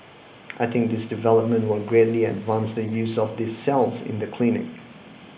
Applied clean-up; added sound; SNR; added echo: neural mask model Resemble Enhance denoiser.